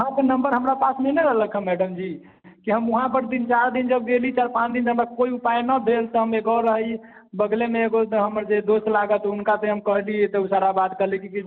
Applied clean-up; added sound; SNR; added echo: none; none; none; none.